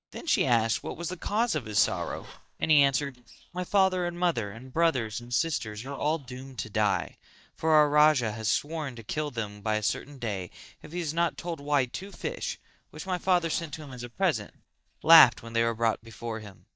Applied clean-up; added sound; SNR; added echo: neural mask model DeepFilterNet 3.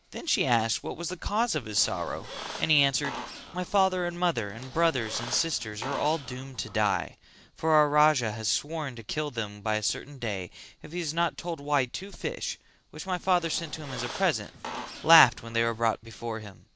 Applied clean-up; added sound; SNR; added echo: none; Squeak; 13 dB; none.